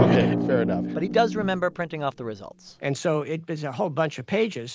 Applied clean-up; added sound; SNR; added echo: none; Drum; 2 dB; none.